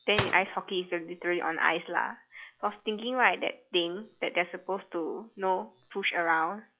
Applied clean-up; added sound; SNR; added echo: classical method log-MMSE.